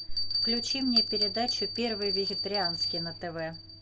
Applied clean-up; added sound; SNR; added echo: none; Bell; -1 dB; none.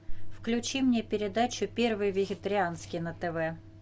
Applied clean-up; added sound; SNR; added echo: none; none; none; none.